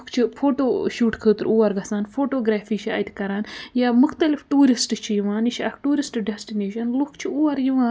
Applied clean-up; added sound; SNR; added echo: none; none; none; none.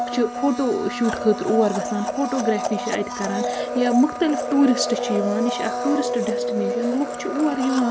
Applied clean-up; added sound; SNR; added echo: none; Domestic sounds, home sounds; 4 dB; none.